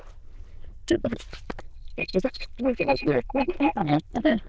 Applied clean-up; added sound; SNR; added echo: neural diffusion model UNIVERSE++.